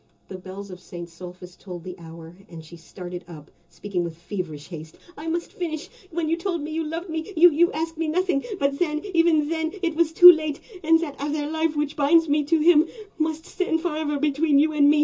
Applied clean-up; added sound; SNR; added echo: none; none; none; reverberation time 0.2 s.